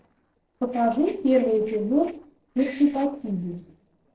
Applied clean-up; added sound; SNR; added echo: neural separator model SepFormer DNS4.